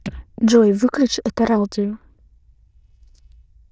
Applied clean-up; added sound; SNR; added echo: neural diffusion model UNIVERSE++.